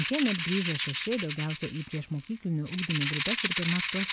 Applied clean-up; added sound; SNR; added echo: none; Rattle (instrument); -2 dB; none.